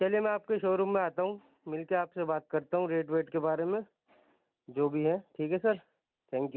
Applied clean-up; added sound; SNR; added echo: none; none; none; none.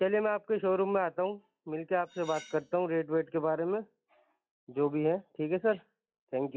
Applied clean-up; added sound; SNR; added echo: classical method log-MMSE.